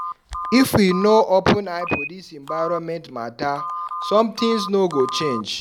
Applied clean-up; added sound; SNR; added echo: none; Telephone; 10 dB; none.